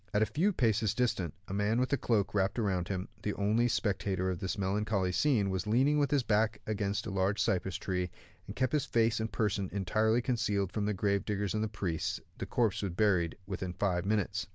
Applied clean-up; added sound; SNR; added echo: none; none; none; none.